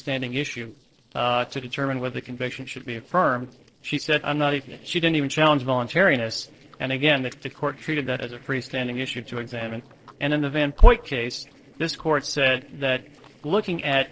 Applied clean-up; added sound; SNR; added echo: neural separator model SepFormer DNS4.